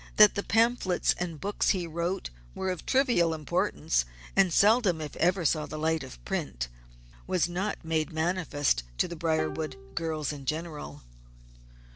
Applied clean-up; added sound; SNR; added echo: none; Plucked string instrument; 15 dB; none.